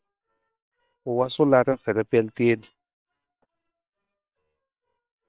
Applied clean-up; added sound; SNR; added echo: neural separator model SepFormer WHAM!.